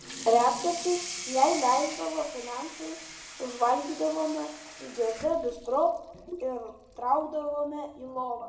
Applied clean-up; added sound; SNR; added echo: none; Sink (filling or washing) / Water tap, faucet; 13 dB; reverberation time 0.6 s.